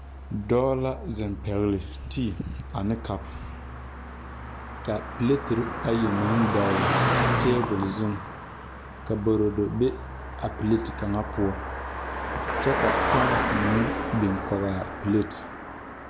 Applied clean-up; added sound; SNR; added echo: none; Car passing by; 2 dB; none.